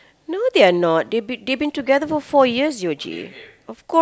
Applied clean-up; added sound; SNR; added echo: none; none; none; none.